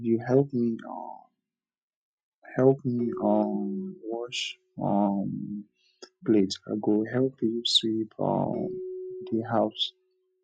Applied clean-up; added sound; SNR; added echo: classical method log-MMSE.